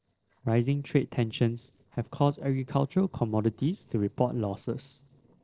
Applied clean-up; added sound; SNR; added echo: neural separator model SepFormer DNS4.